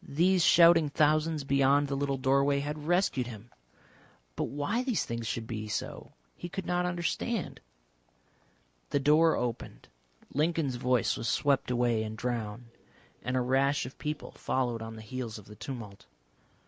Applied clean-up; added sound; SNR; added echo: none; none; none; none.